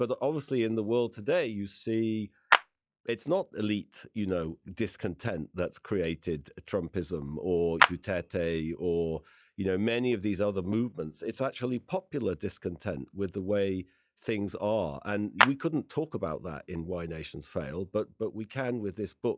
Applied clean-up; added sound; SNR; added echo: classical method log-MMSE.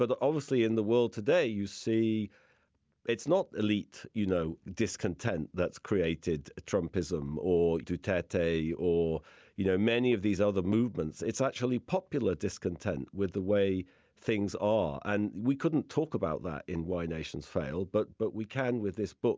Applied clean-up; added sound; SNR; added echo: none; none; none; none.